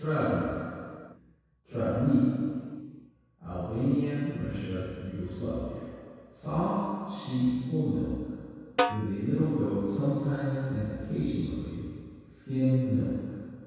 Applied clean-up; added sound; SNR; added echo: none; Snare drum; 3 dB; reverberation time 2.0 s.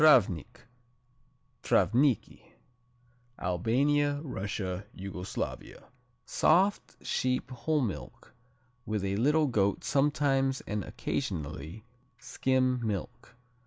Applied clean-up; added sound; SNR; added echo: none; none; none; none.